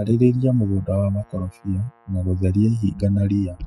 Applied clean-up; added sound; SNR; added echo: classical method spectral subtraction.